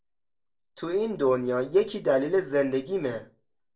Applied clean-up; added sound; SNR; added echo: neural separator model SepFormer DNS4.